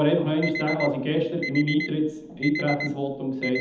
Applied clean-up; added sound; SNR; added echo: none; Alarm; 10 dB; reverberation time 0.8 s.